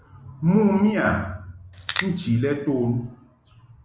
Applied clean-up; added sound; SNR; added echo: none; Crackle; 4 dB; none.